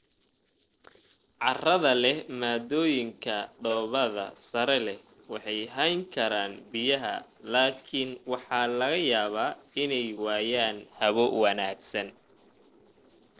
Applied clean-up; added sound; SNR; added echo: neural separator model SepFormer DNS4.